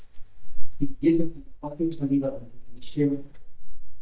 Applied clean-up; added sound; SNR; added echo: neural mask model DeepFilterNet 3.